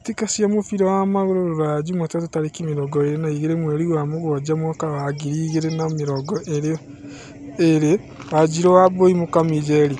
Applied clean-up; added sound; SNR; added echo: none; none; none; none.